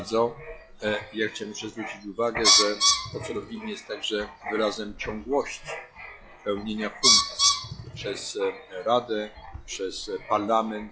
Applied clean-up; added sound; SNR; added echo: classical method log-MMSE.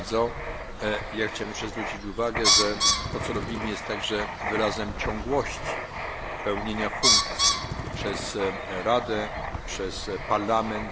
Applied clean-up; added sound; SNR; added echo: none; Bird + Writing; -1 dB; none.